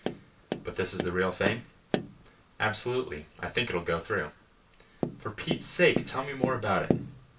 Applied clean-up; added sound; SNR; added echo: none; Tap; 5 dB; reverberation time 0.2 s.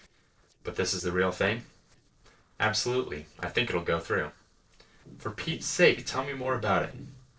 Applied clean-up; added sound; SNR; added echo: neural separator model SepFormer DNS4.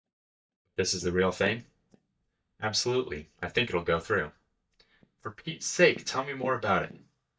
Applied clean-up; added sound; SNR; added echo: neural mask model DeepFilterNet 3.